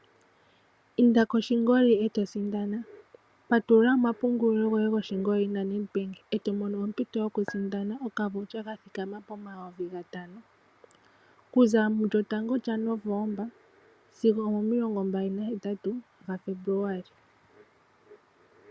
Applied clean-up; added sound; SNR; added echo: none; Chink, clink; 15 dB; none.